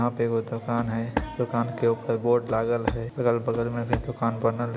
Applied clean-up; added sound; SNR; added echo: none; Walk, footsteps; 8 dB; none.